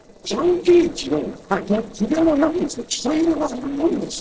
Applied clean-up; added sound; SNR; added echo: neural separator model SepFormer DNS4.